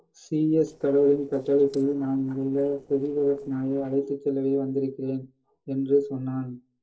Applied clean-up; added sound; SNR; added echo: neural separator model SepFormer DNS4.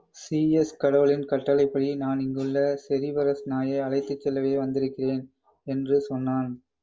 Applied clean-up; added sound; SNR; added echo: none; none; none; none.